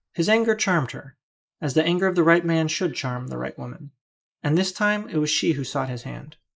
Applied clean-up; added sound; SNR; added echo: neural mask model Resemble Enhance denoiser.